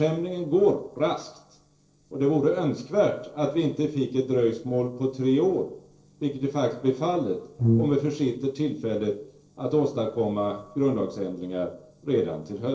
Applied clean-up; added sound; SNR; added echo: neural separator model SepFormer DNS4.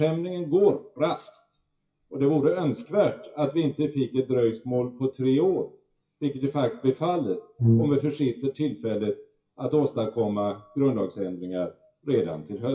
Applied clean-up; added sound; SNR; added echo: classical method WPE with log-MMSE.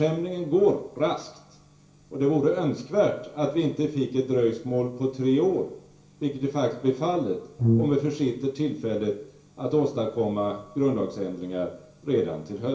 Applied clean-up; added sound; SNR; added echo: none; Brass instrument; -2 dB; reverberation time 0.4 s.